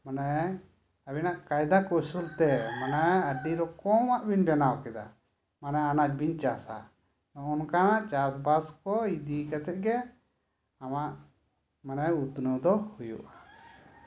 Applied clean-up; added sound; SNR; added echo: none; none; none; none.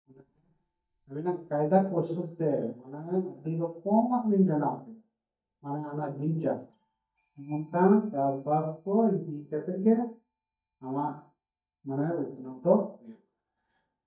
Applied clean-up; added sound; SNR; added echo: neural mask model DeepFilterNet 3.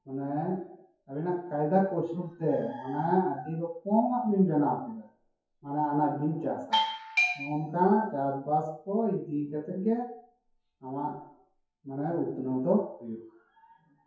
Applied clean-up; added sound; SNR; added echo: classical method WPE with log-MMSE.